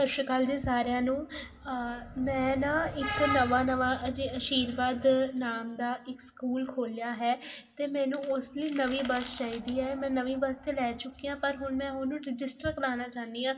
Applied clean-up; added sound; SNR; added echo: none; none; none; reverberation time 0.7 s.